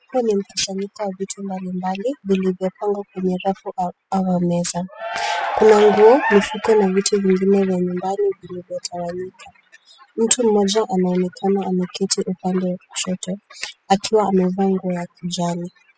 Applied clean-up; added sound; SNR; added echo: classical method spectral subtraction.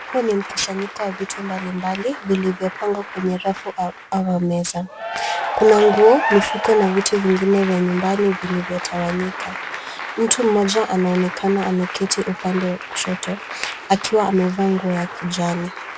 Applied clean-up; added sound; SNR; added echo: none; Applause / Cheering; 9 dB; none.